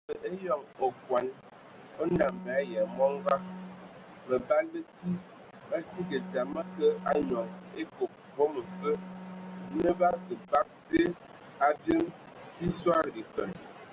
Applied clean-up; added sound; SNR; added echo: none; Bowed string instrument; 12 dB; none.